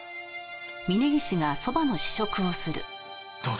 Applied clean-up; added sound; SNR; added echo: none; none; none; none.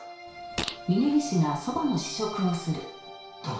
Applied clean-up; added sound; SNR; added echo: none; Fart; 9 dB; reverberation time 0.6 s.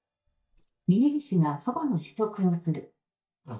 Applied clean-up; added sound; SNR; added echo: neural mask model DeepFilterNet 3.